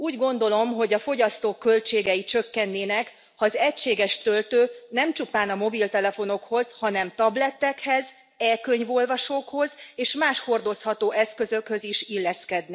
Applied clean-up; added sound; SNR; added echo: none; none; none; none.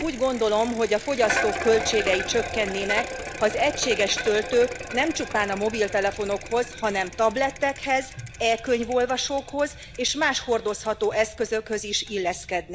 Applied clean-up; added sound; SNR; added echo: none; Bicycle; 10 dB; none.